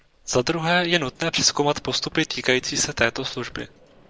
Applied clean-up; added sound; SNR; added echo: neural separator model SepFormer DNS4.